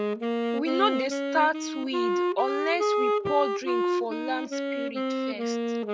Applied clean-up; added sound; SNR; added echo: none; Wind instrument, woodwind instrument; -3 dB; none.